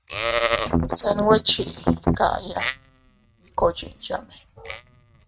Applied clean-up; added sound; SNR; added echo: neural mask model RNNoise.